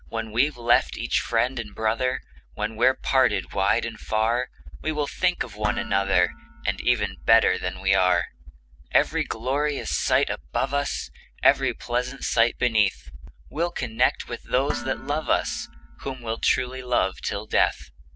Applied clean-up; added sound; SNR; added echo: none; Dishes, pots, and pans; 14 dB; none.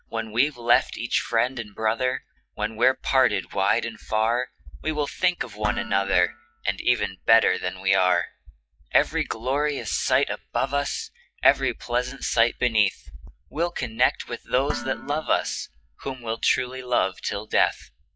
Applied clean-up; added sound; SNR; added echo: classical method log-MMSE.